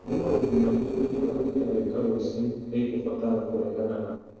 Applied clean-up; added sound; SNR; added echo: neural separator model SepFormer DNS4.